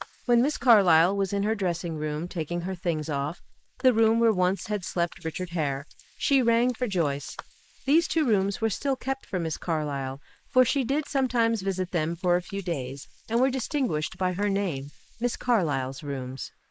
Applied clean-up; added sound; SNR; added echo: neural mask model Resemble Enhance denoiser.